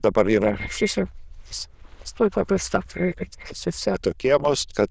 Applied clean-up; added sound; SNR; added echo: neural diffusion model UNIVERSE++.